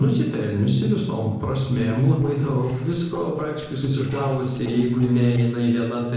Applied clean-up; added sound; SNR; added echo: neural separator model SepFormer DNS4.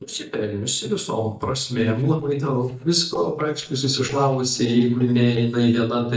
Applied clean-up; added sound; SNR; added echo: neural mask model DeepFilterNet 3.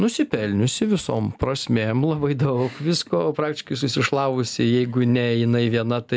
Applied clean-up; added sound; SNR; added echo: none; none; none; none.